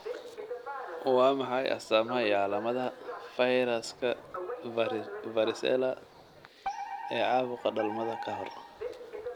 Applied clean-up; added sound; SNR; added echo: none; Alarm; 10 dB; none.